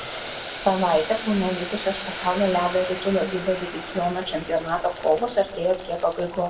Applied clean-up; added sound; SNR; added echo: none; Boiling; 10 dB; reverberation time 0.6 s.